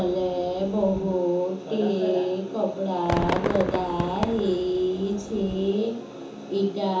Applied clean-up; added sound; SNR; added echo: none; Fireworks; 9 dB; reverberation time 0.7 s.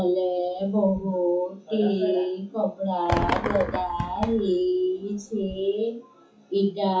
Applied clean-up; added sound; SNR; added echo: classical method WPE with log-MMSE.